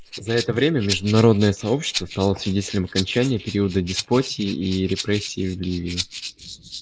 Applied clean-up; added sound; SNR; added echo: neural mask model Resemble Enhance denoiser.